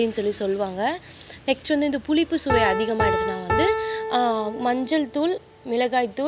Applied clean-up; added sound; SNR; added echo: none; Piano; 5 dB; none.